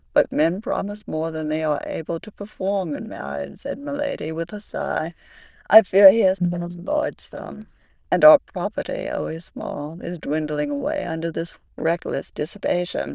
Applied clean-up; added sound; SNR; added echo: neural diffusion model UNIVERSE++.